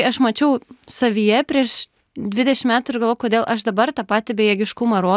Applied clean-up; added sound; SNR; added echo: none; none; none; none.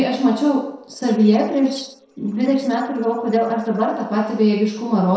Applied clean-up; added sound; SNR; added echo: neural separator model SepFormer DNS4.